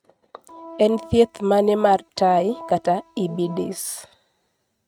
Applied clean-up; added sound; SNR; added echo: neural mask model RNNoise.